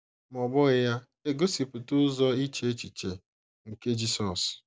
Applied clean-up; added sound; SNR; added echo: none; none; none; none.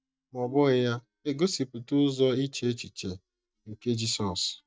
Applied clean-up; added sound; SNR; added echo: neural mask model DeepFilterNet 3.